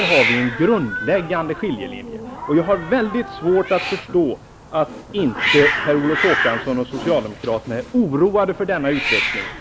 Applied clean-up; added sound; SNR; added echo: none; Hiss; 5 dB; none.